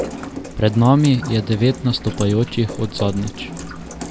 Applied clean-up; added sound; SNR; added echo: none; Rain; 11 dB; none.